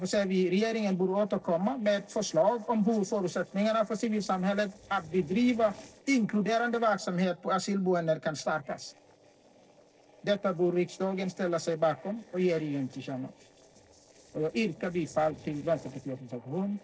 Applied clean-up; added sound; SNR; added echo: neural separator model SepFormer DNS4.